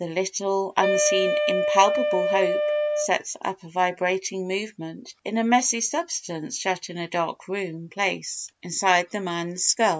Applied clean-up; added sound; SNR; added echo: none; Wind instrument, woodwind instrument; -1 dB; none.